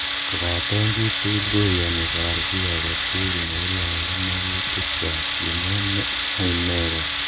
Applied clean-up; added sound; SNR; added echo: none; Tools; -2 dB; none.